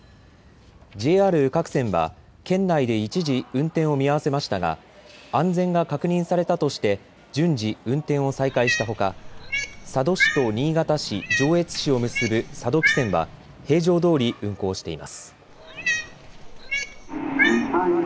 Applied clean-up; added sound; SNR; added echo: none; Cat; 5 dB; none.